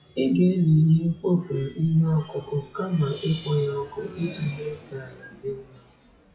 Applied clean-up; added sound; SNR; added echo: classical method WPE with log-MMSE.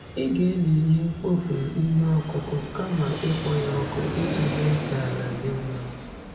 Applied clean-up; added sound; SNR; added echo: none; Fixed-wing aircraft, airplane; 9 dB; reverberation time 0.7 s.